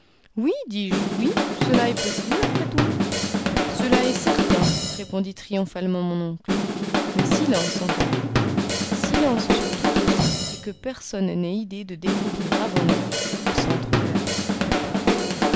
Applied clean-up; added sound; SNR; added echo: none; Drum kit; -4 dB; none.